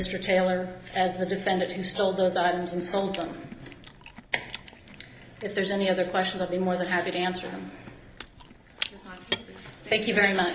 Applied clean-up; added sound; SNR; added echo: none; Chewing, mastication; 14 dB; reverberation time 0.8 s.